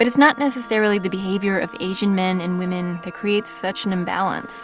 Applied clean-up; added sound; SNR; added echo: none; Wind instrument, woodwind instrument; 18 dB; none.